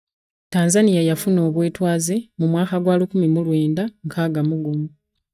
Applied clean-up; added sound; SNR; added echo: neural mask model DeepFilterNet 3.